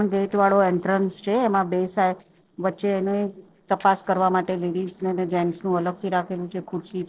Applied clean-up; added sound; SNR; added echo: neural separator model SepFormer DNS4.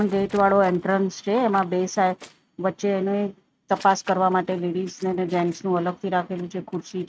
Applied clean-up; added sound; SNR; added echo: neural mask model RNNoise.